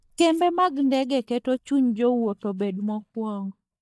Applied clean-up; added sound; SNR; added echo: neural mask model DeepFilterNet 3.